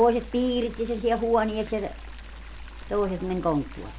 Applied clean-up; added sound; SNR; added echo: none; Chatter / Stream; 18 dB; none.